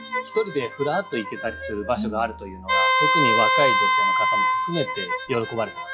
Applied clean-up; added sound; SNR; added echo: classical method log-MMSE.